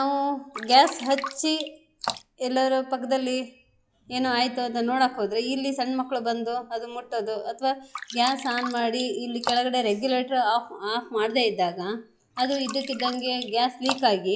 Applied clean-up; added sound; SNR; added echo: classical method log-MMSE.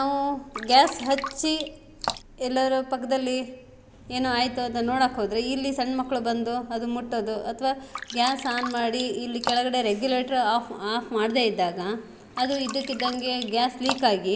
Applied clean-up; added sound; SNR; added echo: none; Drip; 10 dB; none.